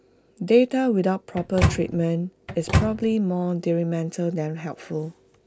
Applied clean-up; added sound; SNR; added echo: none; Microwave oven; 1 dB; none.